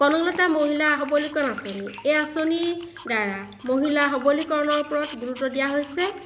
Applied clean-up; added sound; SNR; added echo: none; Dog + Raindrop; 17 dB; none.